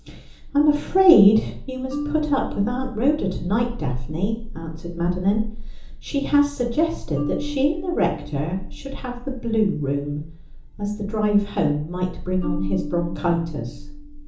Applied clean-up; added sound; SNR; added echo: none; Marimba, xylophone; 14 dB; reverberation time 1.2 s.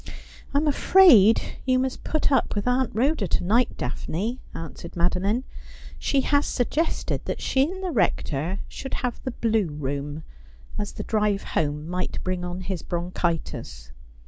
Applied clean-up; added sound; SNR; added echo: none; none; none; none.